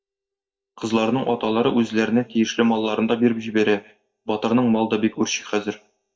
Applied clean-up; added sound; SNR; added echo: neural mask model DeepFilterNet 3.